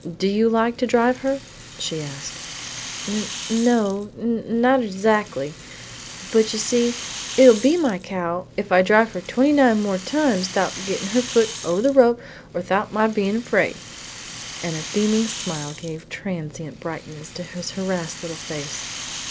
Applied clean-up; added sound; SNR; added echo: none; Rattle (instrument); 14 dB; none.